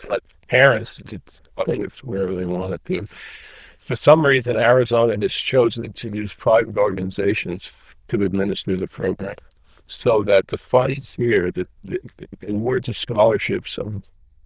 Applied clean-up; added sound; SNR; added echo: neural diffusion model UNIVERSE++.